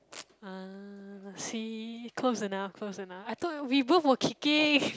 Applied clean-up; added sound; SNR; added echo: none; none; none; none.